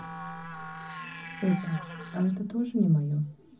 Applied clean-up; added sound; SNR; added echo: none; Musical instrument; 12 dB; reverberation time 0.4 s.